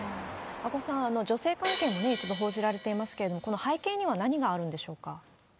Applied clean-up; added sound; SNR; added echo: none; Crash cymbal; 0 dB; none.